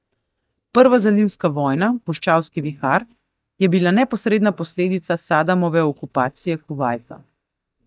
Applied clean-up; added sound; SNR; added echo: neural mask model DeepFilterNet 3.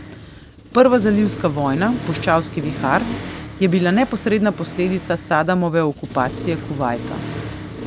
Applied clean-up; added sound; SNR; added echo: none; Accelerating, revving, vroom; 10 dB; none.